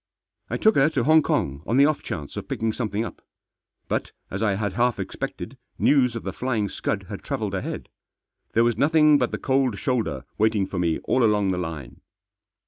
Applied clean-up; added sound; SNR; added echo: none; none; none; none.